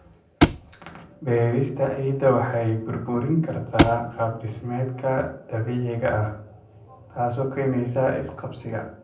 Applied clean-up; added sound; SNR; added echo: none; Thump, thud; -3 dB; reverberation time 0.6 s.